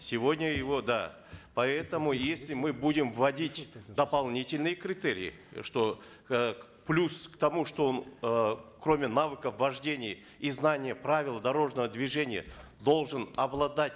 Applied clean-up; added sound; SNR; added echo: none; none; none; none.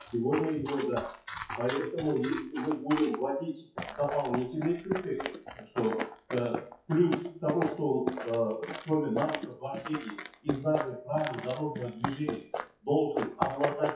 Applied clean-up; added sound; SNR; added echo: classical method WPE with log-MMSE.